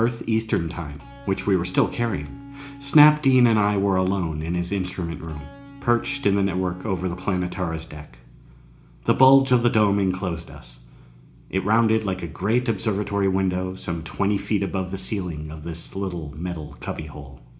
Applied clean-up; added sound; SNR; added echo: none; Electric guitar; 18 dB; reverberation time 0.4 s.